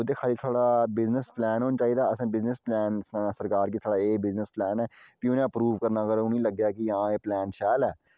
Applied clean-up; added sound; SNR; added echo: none; none; none; none.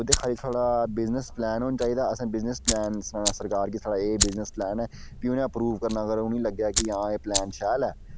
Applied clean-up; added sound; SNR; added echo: none; Fire; 5 dB; none.